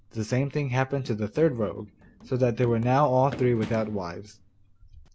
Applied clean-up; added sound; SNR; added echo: none; Run; 19 dB; none.